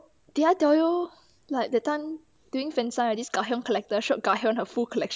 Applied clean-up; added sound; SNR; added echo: none; none; none; none.